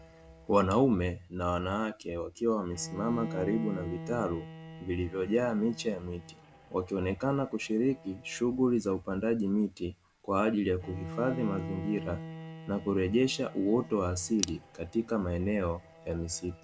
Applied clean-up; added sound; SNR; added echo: none; Bowed string instrument; 14 dB; none.